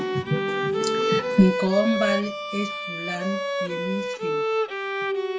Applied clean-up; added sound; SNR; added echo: none; Bowed string instrument; 0 dB; reverberation time 0.2 s.